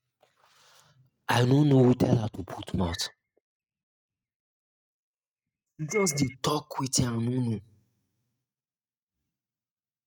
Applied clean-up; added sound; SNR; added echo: neural mask model RNNoise.